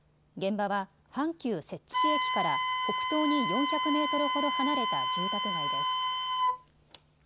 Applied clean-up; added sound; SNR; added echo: none; Wind instrument, woodwind instrument; -2 dB; none.